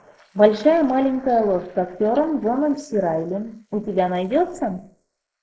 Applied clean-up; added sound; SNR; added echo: neural mask model Resemble Enhance denoiser.